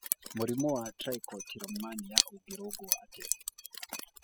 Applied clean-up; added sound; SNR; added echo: classical method spectral subtraction.